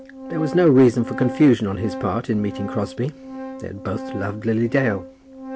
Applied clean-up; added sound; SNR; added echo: none; Organ; 13 dB; none.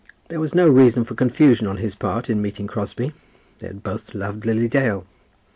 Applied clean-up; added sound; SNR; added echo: none; none; none; none.